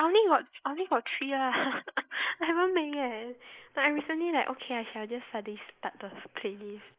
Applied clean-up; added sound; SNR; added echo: neural mask model Resemble Enhance denoiser.